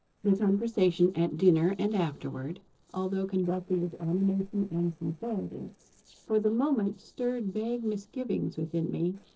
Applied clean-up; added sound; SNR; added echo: neural separator model SepFormer DNS4.